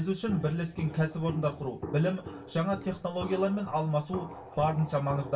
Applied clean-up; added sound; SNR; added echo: none; Walk, footsteps; 12 dB; reverberation time 0.2 s.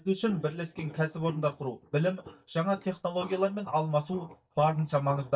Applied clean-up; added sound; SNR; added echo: neural mask model DeepFilterNet 3.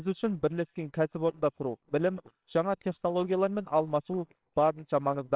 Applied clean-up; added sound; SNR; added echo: neural separator model SepFormer WHAMR!.